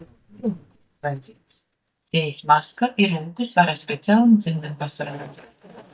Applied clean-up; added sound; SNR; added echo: neural mask model DeepFilterNet 3.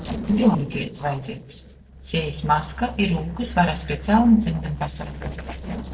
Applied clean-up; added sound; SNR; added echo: neural separator model SepFormer DNS4.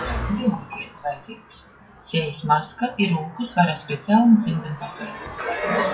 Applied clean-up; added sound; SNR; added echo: classical method WPE with log-MMSE.